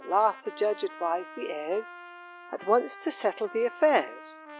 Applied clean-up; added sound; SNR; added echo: none; Trumpet; 16 dB; none.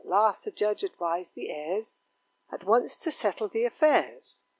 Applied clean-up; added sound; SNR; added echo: none; none; none; none.